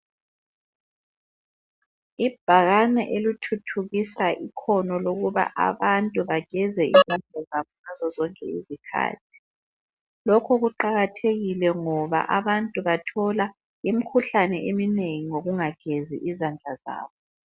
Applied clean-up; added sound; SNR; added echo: none; none; none; none.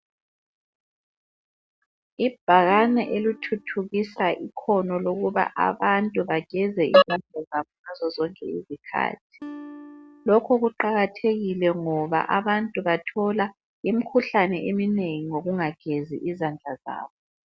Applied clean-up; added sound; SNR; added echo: none; Acoustic guitar; 16 dB; none.